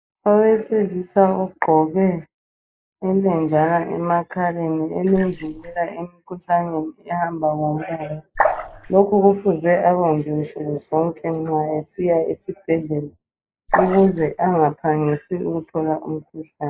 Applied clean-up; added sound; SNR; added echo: neural mask model Resemble Enhance denoiser.